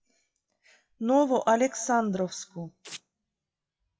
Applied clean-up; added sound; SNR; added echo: classical method WPE with log-MMSE.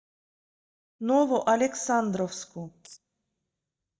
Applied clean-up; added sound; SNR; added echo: neural mask model DeepFilterNet 3.